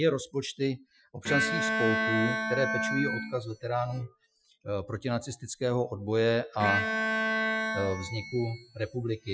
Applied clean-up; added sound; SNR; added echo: classical method Wiener filter.